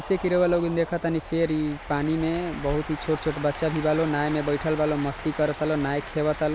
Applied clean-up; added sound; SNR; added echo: none; Cheering; 13 dB; none.